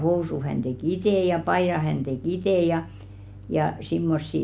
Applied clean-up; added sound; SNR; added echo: none; none; none; none.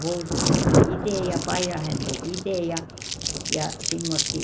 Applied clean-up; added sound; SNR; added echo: none; Crumpling, crinkling + Thunder; -4 dB; none.